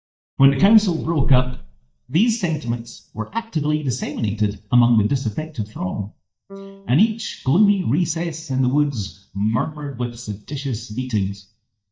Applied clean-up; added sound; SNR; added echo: neural mask model DeepFilterNet 3.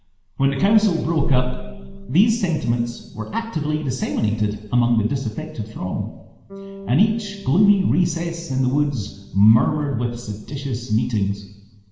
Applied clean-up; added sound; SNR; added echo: none; Bass guitar; 20 dB; reverberation time 1.1 s.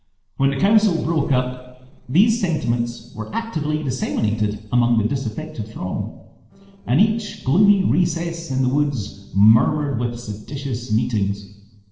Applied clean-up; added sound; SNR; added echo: neural separator model SepFormer DNS4.